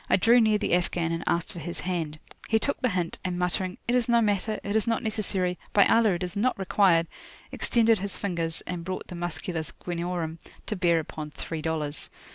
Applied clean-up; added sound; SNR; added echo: none; none; none; none.